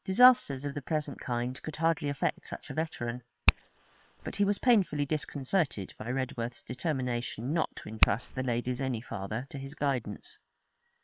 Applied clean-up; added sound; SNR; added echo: neural separator model SepFormer WHAM!.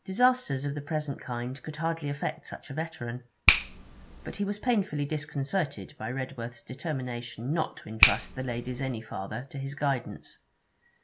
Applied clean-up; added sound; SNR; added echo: none; Finger snapping; 4 dB; none.